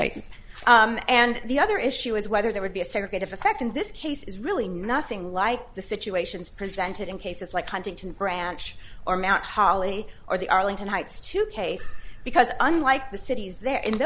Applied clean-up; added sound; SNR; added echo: none; none; none; none.